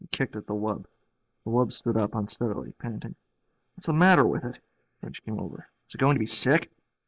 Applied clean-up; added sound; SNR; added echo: neural mask model Resemble Enhance denoiser.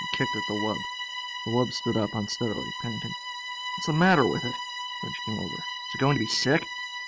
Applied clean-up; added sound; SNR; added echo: none; Bowed string instrument; 6 dB; none.